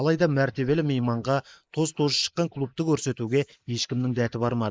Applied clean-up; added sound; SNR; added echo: neural mask model Resemble Enhance denoiser.